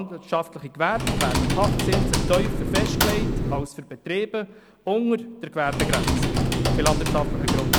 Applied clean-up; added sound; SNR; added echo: none; Typing; -3 dB; none.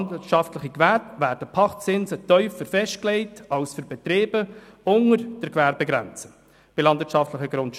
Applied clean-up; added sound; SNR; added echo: none; none; none; none.